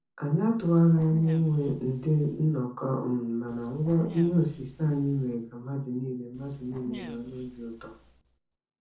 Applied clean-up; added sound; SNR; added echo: neural separator model SepFormer DNS4.